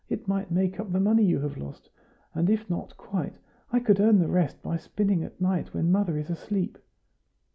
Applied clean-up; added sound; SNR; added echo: none; none; none; none.